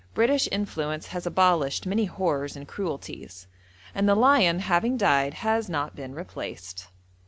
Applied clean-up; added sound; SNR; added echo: none; none; none; none.